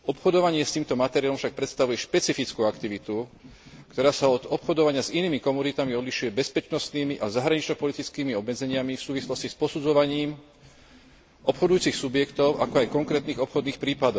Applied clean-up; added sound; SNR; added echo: none; none; none; none.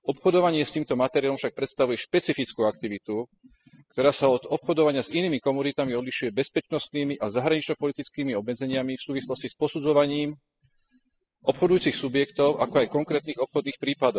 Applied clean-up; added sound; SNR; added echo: classical method spectral subtraction.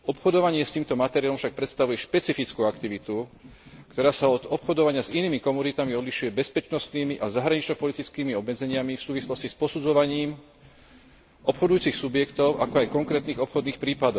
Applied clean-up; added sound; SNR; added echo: none; Hi-hat; 19 dB; none.